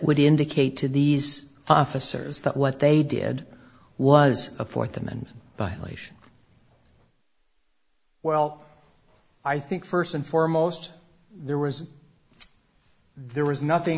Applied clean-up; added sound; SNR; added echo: none; none; none; none.